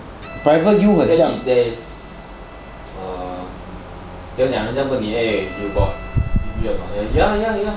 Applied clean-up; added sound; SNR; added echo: none; Bowed string instrument + Bowed string instrument; 19 dB; none.